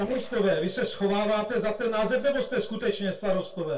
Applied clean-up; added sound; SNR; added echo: neural separator model SepFormer DNS4.